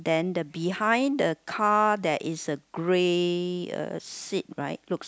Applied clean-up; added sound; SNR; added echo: none; none; none; none.